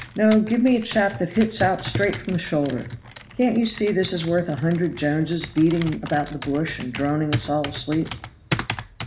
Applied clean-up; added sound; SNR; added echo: none; Computer keyboard; 11 dB; reverberation time 0.8 s.